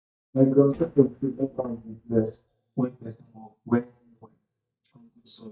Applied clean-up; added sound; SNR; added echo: neural mask model DeepFilterNet 3.